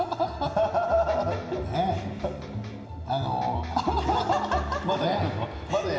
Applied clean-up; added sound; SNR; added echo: none; Electric guitar; 14 dB; reverberation time 2.6 s.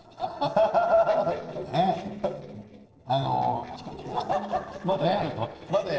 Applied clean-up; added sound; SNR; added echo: neural separator model SepFormer DNS4.